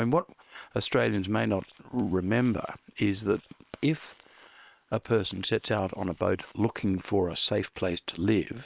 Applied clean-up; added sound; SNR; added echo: neural separator model SepFormer WHAM!.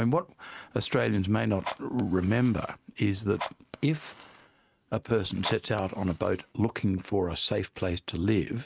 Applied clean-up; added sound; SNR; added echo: neural mask model RNNoise.